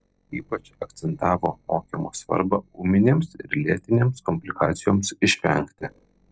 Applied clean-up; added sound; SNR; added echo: neural separator model SepFormer DNS4.